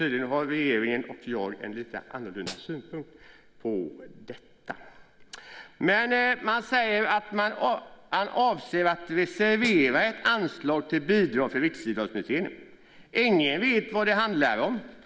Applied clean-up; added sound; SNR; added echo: none; Snare drum; 17 dB; none.